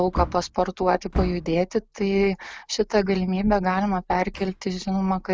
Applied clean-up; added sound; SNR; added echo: none; Wood; 12 dB; none.